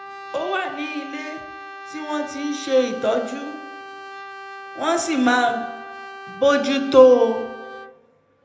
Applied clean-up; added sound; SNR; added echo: none; Brass instrument; 15 dB; reverberation time 0.8 s.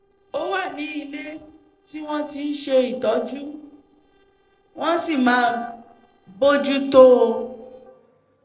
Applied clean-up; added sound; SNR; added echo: neural separator model SepFormer DNS4.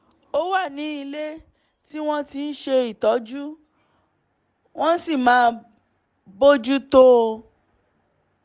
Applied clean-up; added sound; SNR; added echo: none; none; none; none.